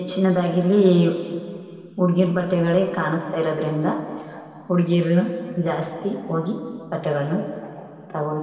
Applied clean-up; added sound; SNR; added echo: none; none; none; reverberation time 2.5 s.